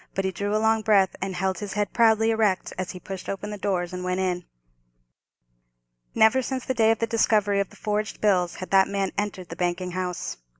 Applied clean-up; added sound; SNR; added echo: none; none; none; none.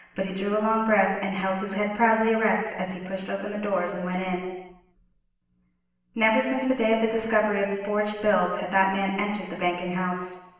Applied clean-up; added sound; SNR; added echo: none; none; none; reverberation time 1.0 s.